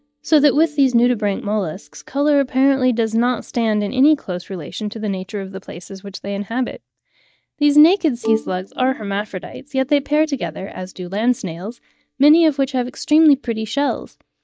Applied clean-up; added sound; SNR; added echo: neural mask model DeepFilterNet 3.